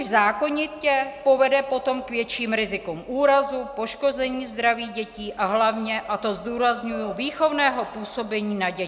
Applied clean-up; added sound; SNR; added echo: none; none; none; none.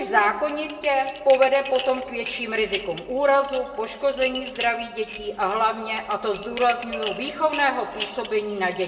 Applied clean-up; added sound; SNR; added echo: none; Dishes, pots, and pans; 12 dB; reverberation time 0.9 s.